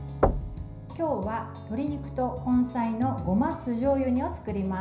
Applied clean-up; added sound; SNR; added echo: none; Knock / Wood / Percussion; 4 dB; reverberation time 0.5 s.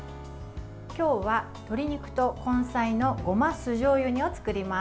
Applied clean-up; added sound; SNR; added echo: none; none; none; none.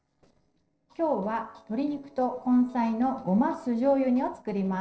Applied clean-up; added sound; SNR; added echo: neural separator model SepFormer DNS4.